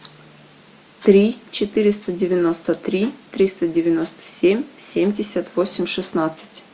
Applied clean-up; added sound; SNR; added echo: none; none; none; none.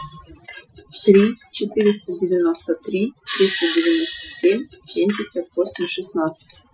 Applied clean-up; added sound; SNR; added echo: classical method Wiener filter.